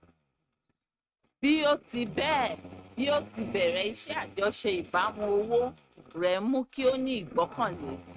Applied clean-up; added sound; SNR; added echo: neural mask model RNNoise.